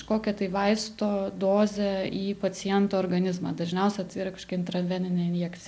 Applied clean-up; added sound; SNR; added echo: none; none; none; none.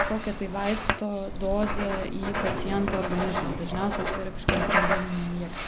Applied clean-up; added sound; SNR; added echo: none; Writing; -1 dB; none.